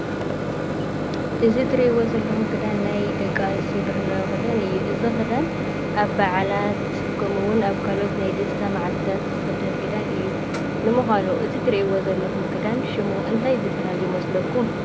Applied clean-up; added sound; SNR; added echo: none; Microwave oven; 0 dB; none.